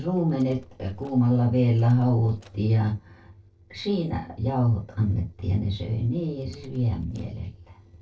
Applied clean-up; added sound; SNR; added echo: neural separator model SepFormer DNS4.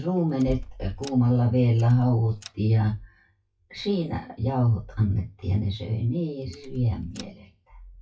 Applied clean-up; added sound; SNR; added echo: classical method WPE with log-MMSE.